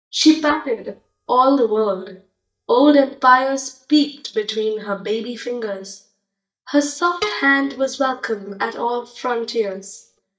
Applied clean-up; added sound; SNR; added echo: neural mask model DeepFilterNet 3.